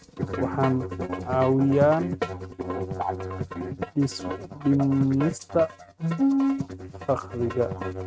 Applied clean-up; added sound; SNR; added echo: neural mask model RNNoise.